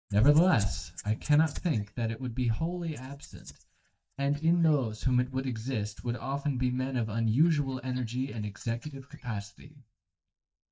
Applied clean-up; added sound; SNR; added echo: neural mask model DeepFilterNet 3.